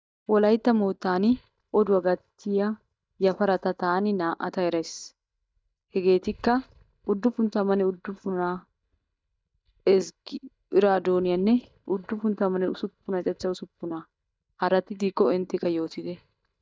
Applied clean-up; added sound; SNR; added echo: neural mask model DeepFilterNet 3.